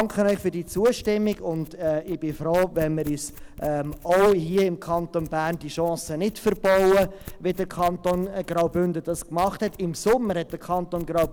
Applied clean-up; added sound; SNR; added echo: none; Domestic sounds, home sounds; 19 dB; none.